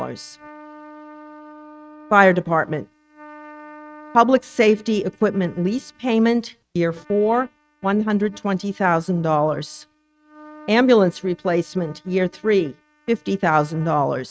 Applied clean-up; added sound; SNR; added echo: neural mask model RNNoise.